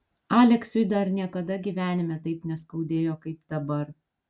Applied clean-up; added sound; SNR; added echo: none; none; none; none.